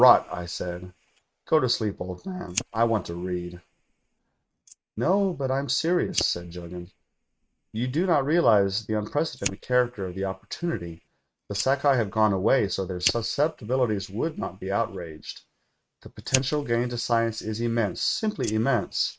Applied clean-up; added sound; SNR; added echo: neural mask model RNNoise.